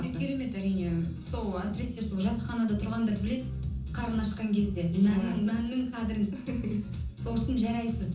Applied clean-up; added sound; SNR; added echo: none; none; none; reverberation time 0.6 s.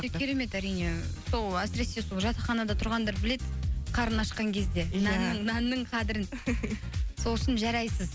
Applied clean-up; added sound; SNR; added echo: none; none; none; none.